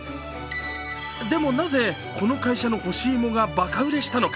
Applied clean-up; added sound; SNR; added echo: none; none; none; none.